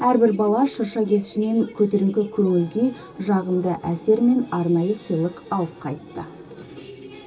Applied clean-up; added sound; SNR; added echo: none; none; none; reverberation time 0.2 s.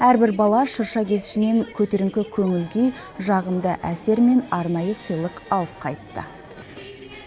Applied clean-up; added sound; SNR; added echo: none; none; none; none.